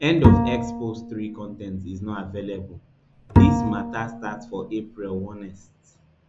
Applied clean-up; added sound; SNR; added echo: none; Bowed string instrument; -5 dB; none.